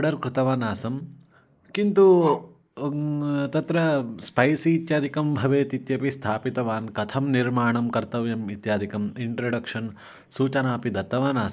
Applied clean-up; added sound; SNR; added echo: neural mask model Resemble Enhance denoiser.